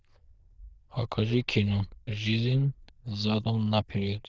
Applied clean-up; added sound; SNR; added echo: neural diffusion model UNIVERSE++.